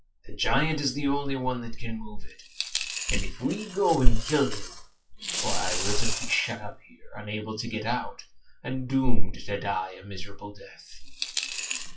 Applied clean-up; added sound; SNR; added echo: classical method WPE with log-MMSE.